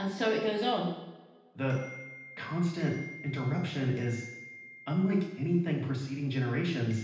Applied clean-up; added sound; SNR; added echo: none; none; none; reverberation time 0.9 s.